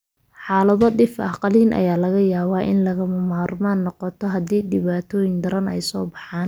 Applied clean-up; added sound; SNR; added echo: none; Tap; 19 dB; none.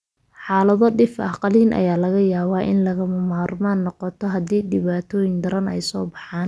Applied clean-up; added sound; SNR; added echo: none; none; none; none.